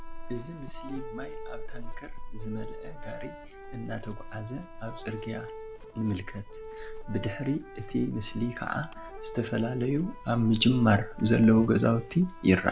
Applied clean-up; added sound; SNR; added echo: none; Chewing, mastication / Livestock, farm animals, working animals + Accordion; 10 dB; none.